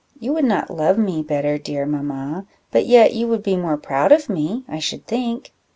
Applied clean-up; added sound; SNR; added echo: none; none; none; none.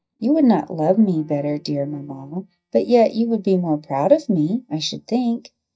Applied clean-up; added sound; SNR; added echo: neural mask model DeepFilterNet 3.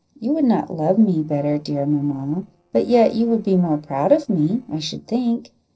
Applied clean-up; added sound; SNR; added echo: neural separator model SepFormer DNS4.